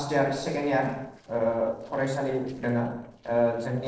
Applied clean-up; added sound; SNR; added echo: neural separator model SepFormer DNS4.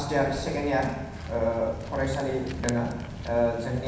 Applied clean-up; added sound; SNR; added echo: none; Walk, footsteps; 9 dB; reverberation time 1.1 s.